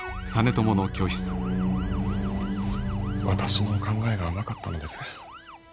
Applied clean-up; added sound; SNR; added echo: none; Motor vehicle (road) / Siren; 18 dB; none.